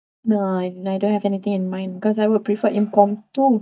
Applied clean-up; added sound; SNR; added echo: neural mask model DeepFilterNet 3.